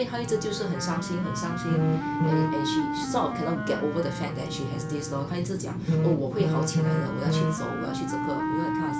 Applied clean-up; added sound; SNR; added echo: none; Wind instrument, woodwind instrument; 5 dB; none.